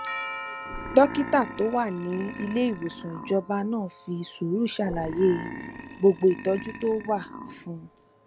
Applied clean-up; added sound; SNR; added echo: none; Burping, eructation + Doorbell; 12 dB; none.